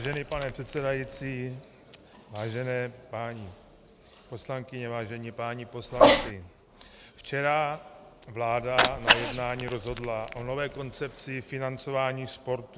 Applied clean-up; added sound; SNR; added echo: none; Cat; -1 dB; none.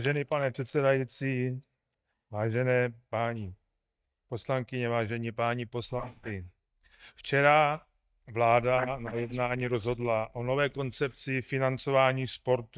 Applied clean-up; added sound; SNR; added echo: neural mask model DeepFilterNet 3.